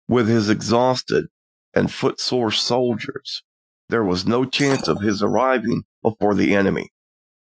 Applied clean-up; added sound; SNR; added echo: classical method Wiener filter.